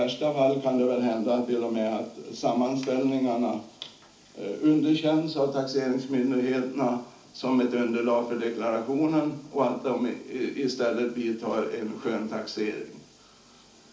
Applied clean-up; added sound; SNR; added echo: none; none; none; reverberation time 0.4 s.